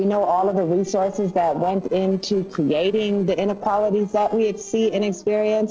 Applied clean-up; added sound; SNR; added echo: neural separator model SepFormer DNS4.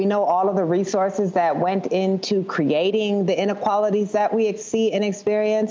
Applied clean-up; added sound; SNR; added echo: none; none; none; none.